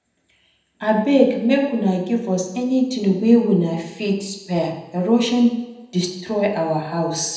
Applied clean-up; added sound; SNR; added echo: none; none; none; reverberation time 0.8 s.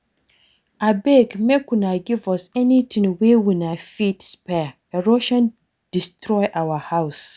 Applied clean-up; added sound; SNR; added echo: none; none; none; none.